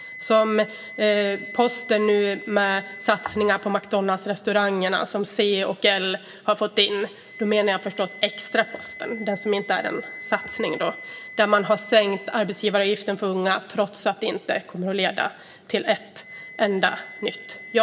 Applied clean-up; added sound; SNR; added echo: none; Wind instrument, woodwind instrument; 18 dB; reverberation time 2.4 s.